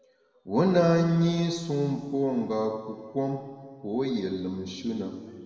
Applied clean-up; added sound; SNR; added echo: none; none; none; reverberation time 1.8 s.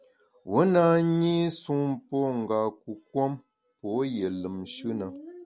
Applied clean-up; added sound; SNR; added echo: none; none; none; none.